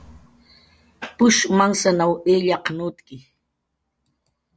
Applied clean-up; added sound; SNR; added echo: none; none; none; none.